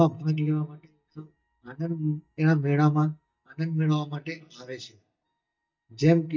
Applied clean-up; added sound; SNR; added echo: neural mask model DeepFilterNet 3.